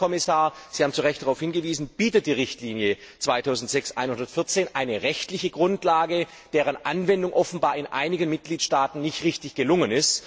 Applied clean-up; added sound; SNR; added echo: none; none; none; none.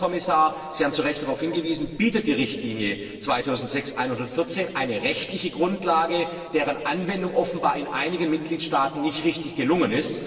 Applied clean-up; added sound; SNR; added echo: none; none; none; reverberation time 2.3 s.